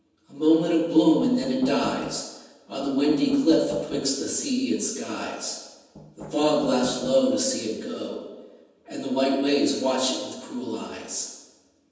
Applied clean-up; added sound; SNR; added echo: none; Knock; 14 dB; reverberation time 1.1 s.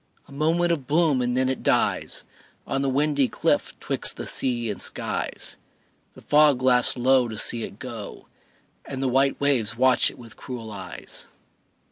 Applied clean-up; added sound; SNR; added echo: none; none; none; none.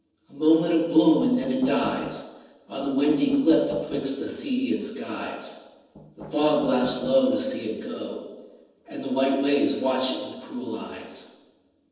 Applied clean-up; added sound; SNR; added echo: neural separator model SepFormer DNS4.